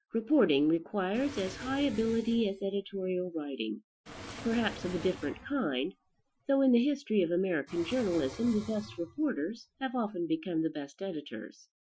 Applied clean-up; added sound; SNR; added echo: classical method Wiener filter.